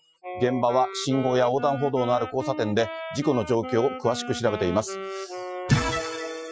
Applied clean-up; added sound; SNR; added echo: classical method Wiener filter.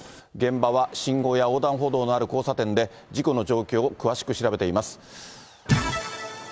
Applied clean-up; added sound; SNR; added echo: none; none; none; none.